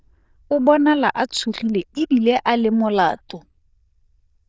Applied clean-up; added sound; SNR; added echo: neural diffusion model UNIVERSE++.